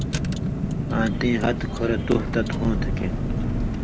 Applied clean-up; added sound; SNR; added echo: none; Car; -2 dB; none.